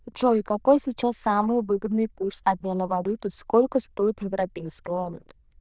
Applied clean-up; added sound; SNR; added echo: neural diffusion model UNIVERSE++.